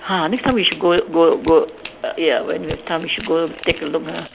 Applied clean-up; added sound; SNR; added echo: none; Hands + Crackle; 17 dB; none.